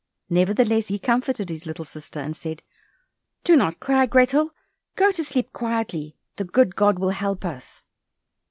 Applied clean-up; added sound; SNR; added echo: none; none; none; none.